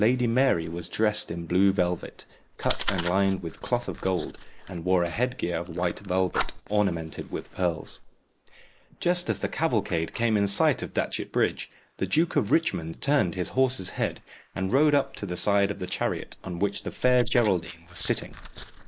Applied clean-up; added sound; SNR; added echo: neural mask model Resemble Enhance denoiser.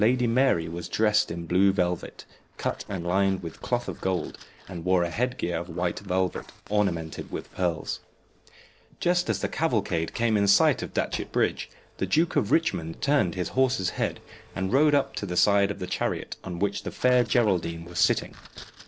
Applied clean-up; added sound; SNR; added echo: neural separator model SepFormer DNS4.